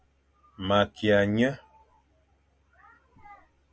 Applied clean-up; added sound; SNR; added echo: none; none; none; none.